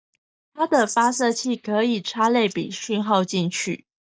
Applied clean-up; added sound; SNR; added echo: neural mask model DeepFilterNet 3.